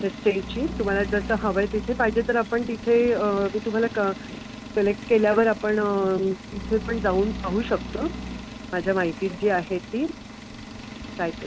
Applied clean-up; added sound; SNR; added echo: none; Engine + Bowed string instrument; 11 dB; none.